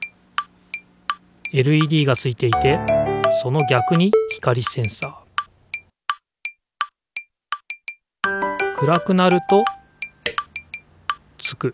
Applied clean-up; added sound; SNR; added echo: none; none; none; none.